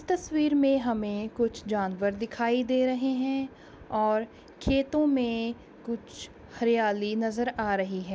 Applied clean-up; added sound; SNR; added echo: none; none; none; none.